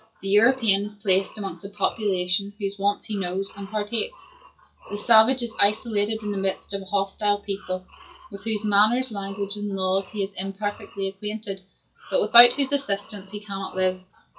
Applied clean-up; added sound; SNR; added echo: classical method log-MMSE.